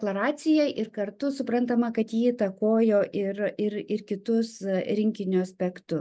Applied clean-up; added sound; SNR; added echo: none; none; none; none.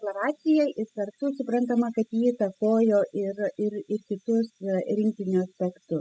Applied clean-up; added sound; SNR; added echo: classical method spectral subtraction.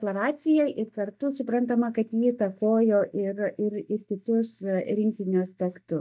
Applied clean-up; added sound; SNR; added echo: neural mask model DeepFilterNet 3.